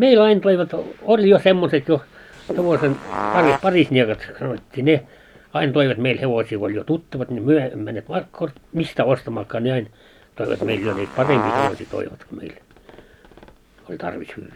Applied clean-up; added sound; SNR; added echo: none; Fart; 5 dB; none.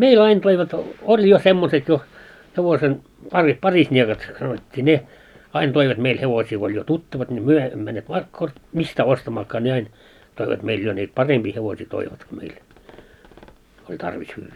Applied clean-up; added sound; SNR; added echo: none; none; none; none.